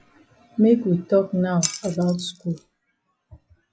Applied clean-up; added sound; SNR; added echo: classical method log-MMSE.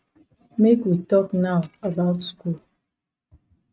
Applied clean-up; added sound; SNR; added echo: neural mask model RNNoise.